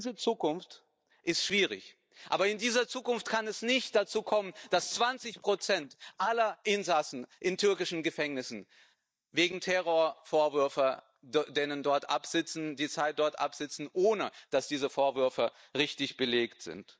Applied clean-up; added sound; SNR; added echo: neural mask model DeepFilterNet 3.